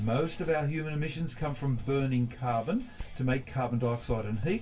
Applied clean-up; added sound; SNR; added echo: none; Writing; 12 dB; reverberation time 0.2 s.